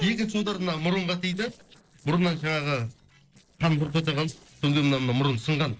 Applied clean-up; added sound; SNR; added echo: neural separator model SepFormer DNS4.